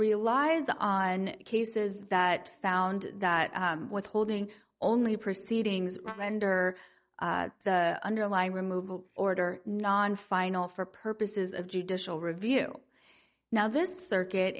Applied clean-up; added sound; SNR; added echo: neural mask model DeepFilterNet 3.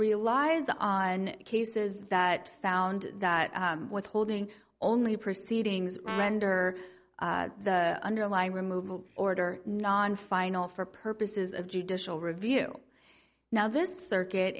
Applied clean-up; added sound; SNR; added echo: none; Brass instrument; 11 dB; none.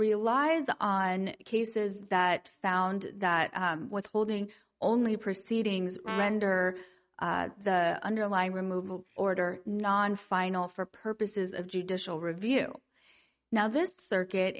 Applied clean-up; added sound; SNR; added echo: neural mask model RNNoise.